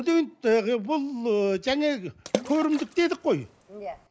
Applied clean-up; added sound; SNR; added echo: neural mask model Resemble Enhance denoiser.